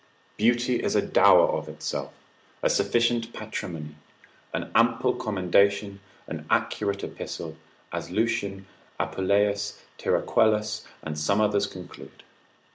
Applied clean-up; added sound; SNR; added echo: none; none; none; none.